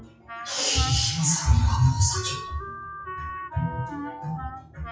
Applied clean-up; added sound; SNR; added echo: classical method WPE with log-MMSE.